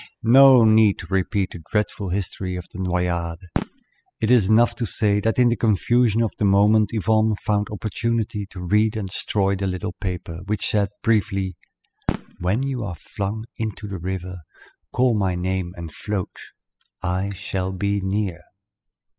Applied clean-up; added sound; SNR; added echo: classical method spectral subtraction.